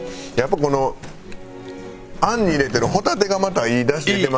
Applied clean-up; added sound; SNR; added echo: none; Zipper (clothing); 14 dB; none.